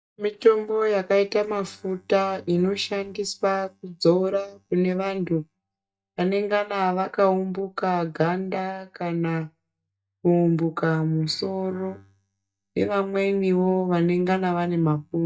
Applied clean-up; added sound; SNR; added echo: neural mask model DeepFilterNet 3.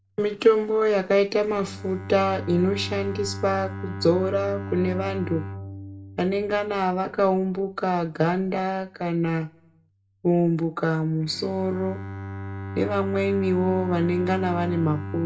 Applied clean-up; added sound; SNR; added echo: none; Bowed string instrument; 12 dB; reverberation time 0.3 s.